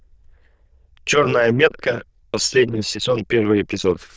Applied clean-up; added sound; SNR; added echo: neural diffusion model UNIVERSE++.